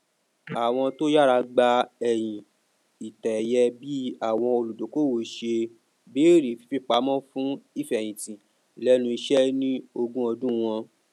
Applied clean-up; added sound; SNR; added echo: none; none; none; none.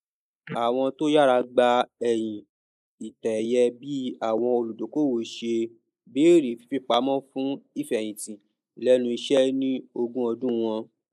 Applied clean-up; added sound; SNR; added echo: neural mask model Resemble Enhance denoiser.